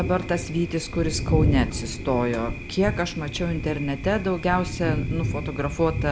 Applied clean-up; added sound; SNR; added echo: none; Thunder; 3 dB; none.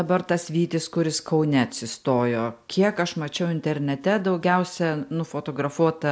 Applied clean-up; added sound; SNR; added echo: none; none; none; none.